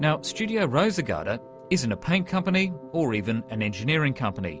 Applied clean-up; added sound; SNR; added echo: none; Wind instrument, woodwind instrument + Drum; 19 dB; none.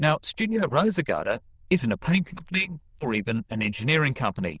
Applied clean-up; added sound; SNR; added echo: neural diffusion model UNIVERSE++.